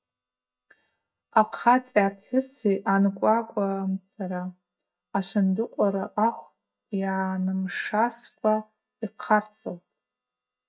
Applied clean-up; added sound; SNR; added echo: neural mask model DeepFilterNet 3.